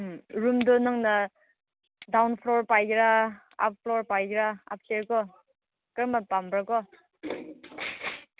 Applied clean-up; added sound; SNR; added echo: none; none; none; none.